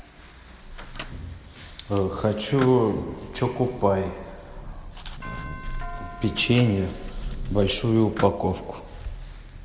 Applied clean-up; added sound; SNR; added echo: none; Microwave oven + Doorbell; 16 dB; none.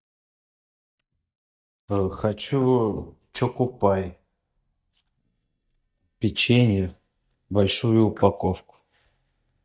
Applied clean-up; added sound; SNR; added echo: neural mask model DeepFilterNet 3.